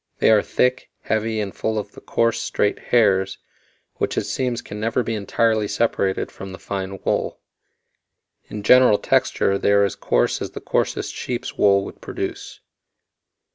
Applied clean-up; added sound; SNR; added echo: none; none; none; none.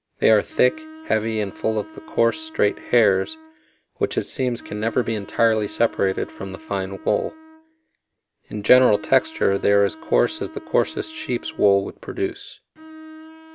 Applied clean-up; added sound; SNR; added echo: none; Bowed string instrument; 20 dB; none.